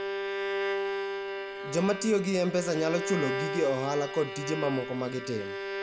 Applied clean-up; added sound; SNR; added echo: none; Bowed string instrument; 3 dB; none.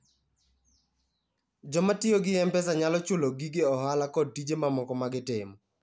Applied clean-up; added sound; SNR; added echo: none; none; none; none.